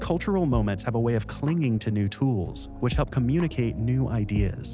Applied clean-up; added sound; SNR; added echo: none; none; none; none.